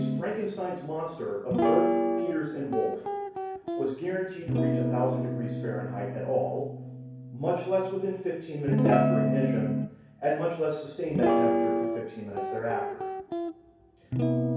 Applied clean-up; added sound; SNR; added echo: none; Guitar; -2 dB; reverberation time 0.6 s.